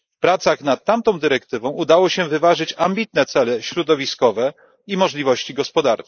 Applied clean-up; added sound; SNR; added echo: neural mask model Resemble Enhance denoiser.